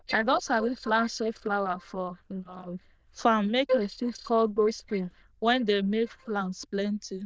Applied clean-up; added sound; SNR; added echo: neural diffusion model UNIVERSE++.